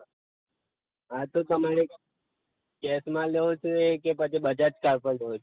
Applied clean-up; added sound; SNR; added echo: none; none; none; none.